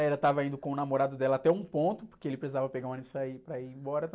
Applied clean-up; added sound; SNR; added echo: none; none; none; none.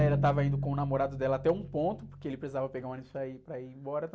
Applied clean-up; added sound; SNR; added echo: none; Bowed string instrument; 3 dB; none.